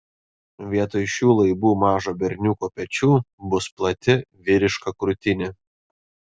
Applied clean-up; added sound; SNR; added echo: none; none; none; none.